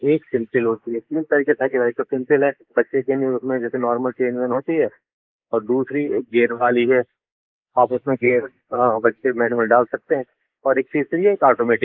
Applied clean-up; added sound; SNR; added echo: neural mask model Resemble Enhance denoiser.